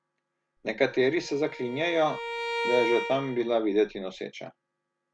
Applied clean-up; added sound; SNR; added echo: none; Bowed string instrument; 6 dB; none.